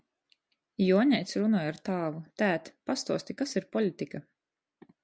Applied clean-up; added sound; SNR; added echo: none; none; none; none.